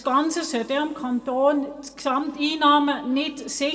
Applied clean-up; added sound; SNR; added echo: none; none; none; reverberation time 1.2 s.